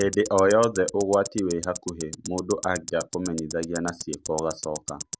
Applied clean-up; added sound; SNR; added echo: none; Tick-tock; 12 dB; none.